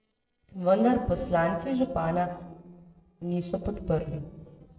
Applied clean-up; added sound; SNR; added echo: neural separator model SepFormer DNS4.